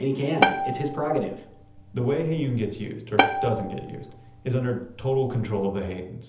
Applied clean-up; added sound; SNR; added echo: none; Bowed string instrument; 2 dB; reverberation time 0.7 s.